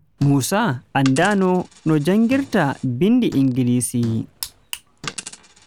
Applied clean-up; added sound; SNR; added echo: none; Fart + Coin (dropping); 19 dB; none.